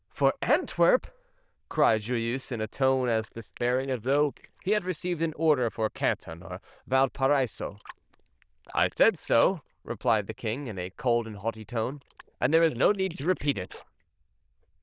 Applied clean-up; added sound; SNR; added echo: neural diffusion model UNIVERSE++.